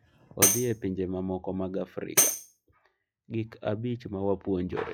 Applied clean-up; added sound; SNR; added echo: classical method log-MMSE.